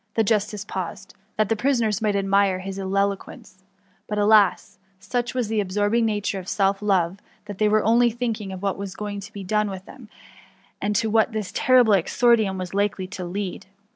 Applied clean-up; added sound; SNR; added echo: none; none; none; none.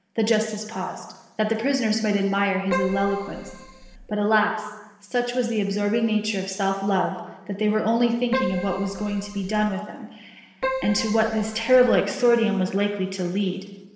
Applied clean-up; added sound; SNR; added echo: none; Keyboard (musical); 8 dB; reverberation time 1.1 s.